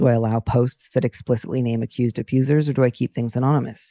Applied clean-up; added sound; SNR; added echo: neural mask model Resemble Enhance denoiser.